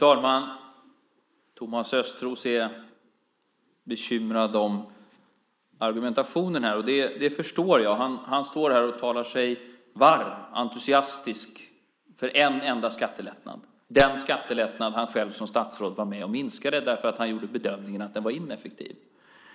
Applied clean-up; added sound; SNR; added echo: neural mask model Resemble Enhance denoiser.